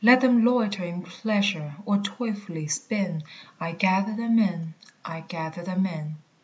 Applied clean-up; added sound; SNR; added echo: none; none; none; none.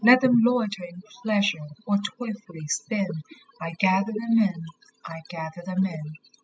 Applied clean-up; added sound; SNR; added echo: classical method spectral subtraction.